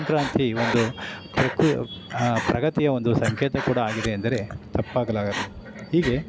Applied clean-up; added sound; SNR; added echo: none; Breathing; 9 dB; none.